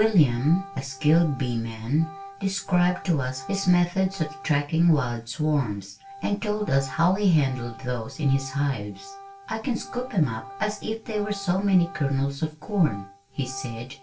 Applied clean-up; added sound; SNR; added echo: none; Organ; 19 dB; reverberation time 0.2 s.